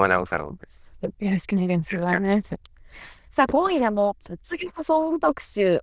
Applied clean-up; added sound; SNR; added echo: neural diffusion model UNIVERSE++.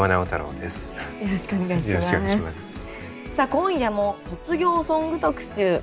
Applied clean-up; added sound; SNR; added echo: none; none; none; none.